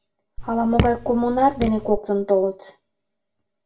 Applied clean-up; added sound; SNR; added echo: none; Raindrop / Drip; 5 dB; reverberation time 0.2 s.